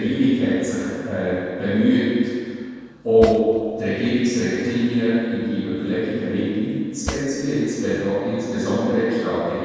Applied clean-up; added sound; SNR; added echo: none; Cutlery, silverware / Drawer open or close; 13 dB; reverberation time 2.1 s.